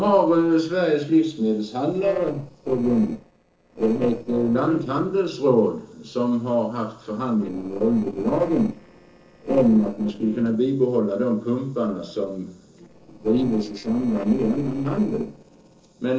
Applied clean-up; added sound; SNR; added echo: neural separator model SepFormer DNS4.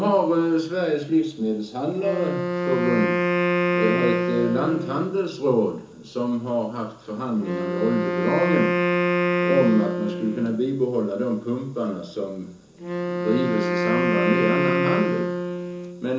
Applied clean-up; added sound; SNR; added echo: none; Wind instrument, woodwind instrument; 1 dB; reverberation time 0.7 s.